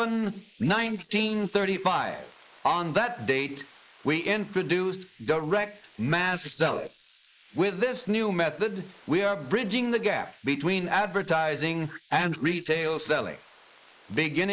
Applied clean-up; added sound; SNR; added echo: neural mask model Resemble Enhance denoiser.